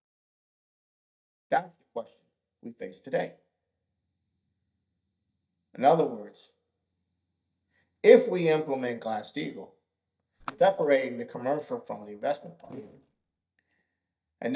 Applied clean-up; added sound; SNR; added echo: neural mask model DeepFilterNet 3.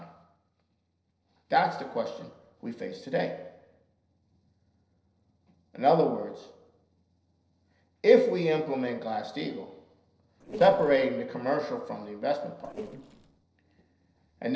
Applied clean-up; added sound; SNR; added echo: neural separator model SepFormer DNS4.